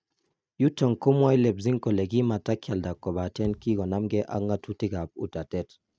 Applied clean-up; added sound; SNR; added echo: neural mask model RNNoise.